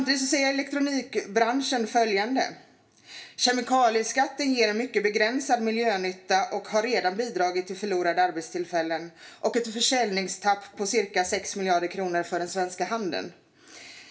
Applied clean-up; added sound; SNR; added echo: none; none; none; reverberation time 0.3 s.